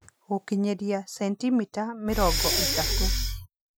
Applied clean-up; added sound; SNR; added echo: classical method Wiener filter.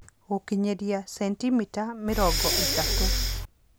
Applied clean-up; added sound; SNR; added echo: none; Breathing; -4 dB; none.